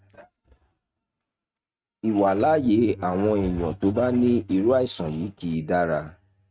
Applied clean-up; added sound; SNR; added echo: neural mask model RNNoise.